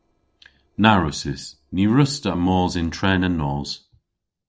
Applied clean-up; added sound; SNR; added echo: neural separator model SepFormer DNS4.